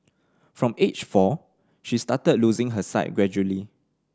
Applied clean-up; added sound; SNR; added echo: none; none; none; none.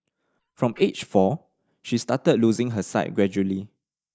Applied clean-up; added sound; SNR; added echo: neural mask model DeepFilterNet 3.